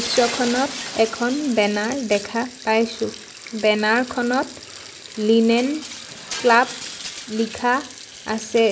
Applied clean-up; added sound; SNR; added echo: none; Shatter + Sink (filling or washing); 12 dB; none.